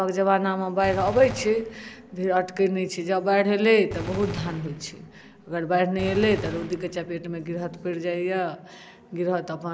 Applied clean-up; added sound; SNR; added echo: none; Gunshot, gunfire; 12 dB; none.